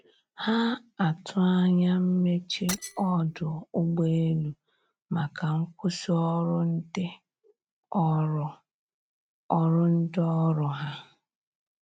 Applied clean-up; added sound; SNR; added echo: neural mask model RNNoise.